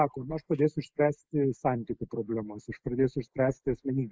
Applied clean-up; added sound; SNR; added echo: neural mask model Resemble Enhance denoiser.